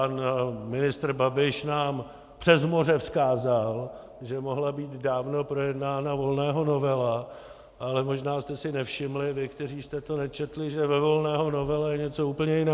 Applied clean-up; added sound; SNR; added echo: none; none; none; none.